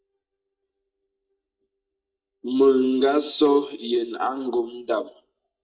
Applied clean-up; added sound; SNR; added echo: neural mask model DeepFilterNet 3.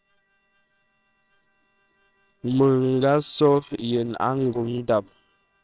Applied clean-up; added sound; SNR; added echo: neural separator model SepFormer WHAMR!.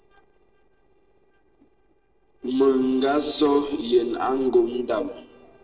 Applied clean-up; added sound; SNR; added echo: neural separator model SepFormer DNS4.